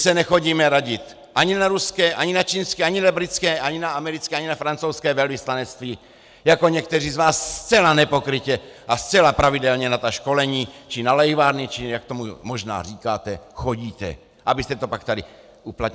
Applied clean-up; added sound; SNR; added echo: none; none; none; none.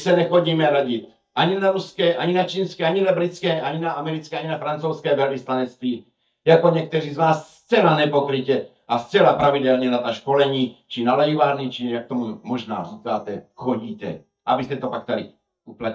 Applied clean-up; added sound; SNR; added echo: neural mask model DeepFilterNet 3.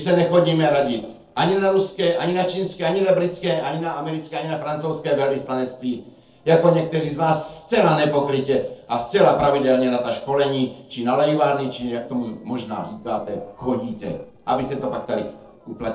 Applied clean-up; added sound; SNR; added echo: neural separator model SepFormer DNS4.